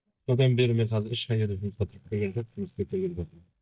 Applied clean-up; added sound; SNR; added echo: neural mask model DeepFilterNet 3.